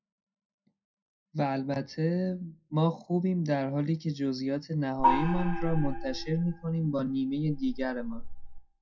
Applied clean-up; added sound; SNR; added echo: classical method WPE with log-MMSE.